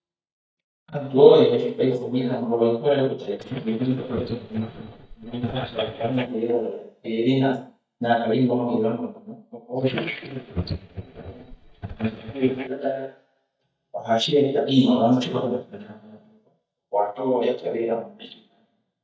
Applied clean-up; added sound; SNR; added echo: neural mask model DeepFilterNet 3.